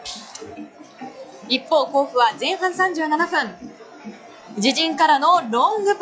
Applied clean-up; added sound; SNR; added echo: classical method log-MMSE.